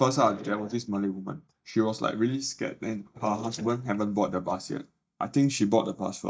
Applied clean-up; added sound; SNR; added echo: neural mask model DeepFilterNet 3.